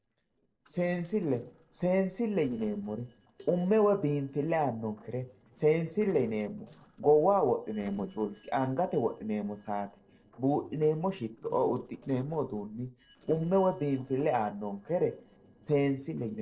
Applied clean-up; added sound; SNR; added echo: neural separator model SepFormer DNS4.